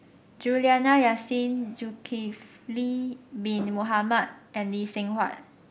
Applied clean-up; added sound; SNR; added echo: none; none; none; none.